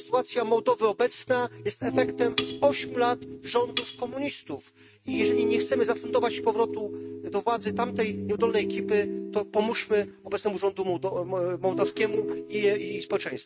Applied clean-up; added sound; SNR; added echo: neural mask model RNNoise.